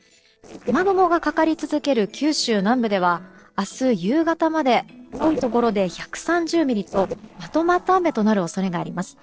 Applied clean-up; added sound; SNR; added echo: neural separator model SepFormer DNS4.